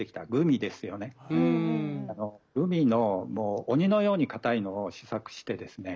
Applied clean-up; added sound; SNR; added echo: none; none; none; none.